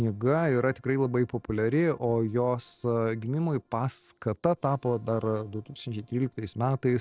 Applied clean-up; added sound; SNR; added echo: neural separator model SepFormer DNS4.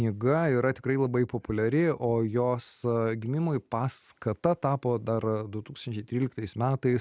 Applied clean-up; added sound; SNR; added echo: none; none; none; none.